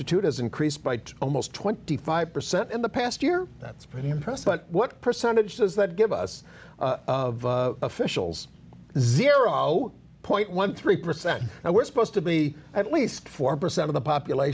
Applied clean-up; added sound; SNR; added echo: none; none; none; none.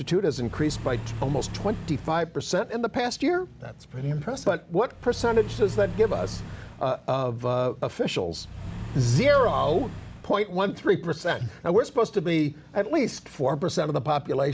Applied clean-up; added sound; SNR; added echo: none; Accelerating, revving, vroom / Car; 10 dB; none.